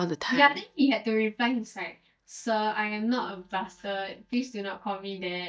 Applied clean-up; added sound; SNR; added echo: neural mask model DeepFilterNet 3.